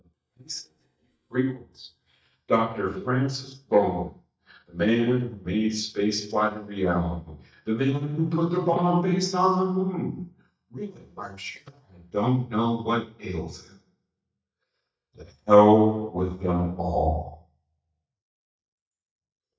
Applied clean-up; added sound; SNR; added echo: neural mask model DeepFilterNet 3.